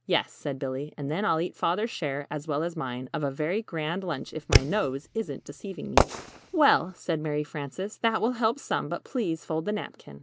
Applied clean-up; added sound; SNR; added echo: none; Fireworks; 0 dB; none.